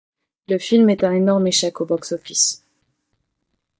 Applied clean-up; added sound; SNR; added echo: neural mask model DeepFilterNet 3.